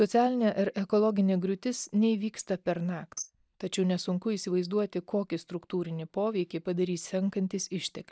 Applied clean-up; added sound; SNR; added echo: neural mask model DeepFilterNet 3.